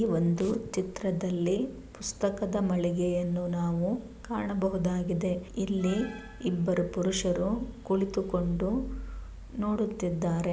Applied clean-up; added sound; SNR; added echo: none; none; none; none.